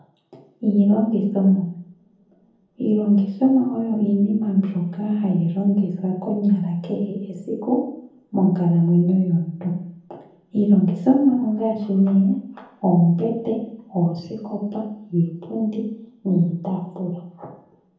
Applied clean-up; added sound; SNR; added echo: none; none; none; reverberation time 0.7 s.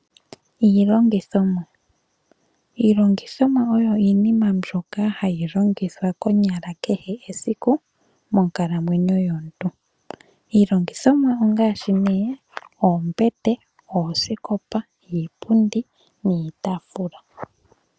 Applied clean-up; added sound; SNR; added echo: none; none; none; none.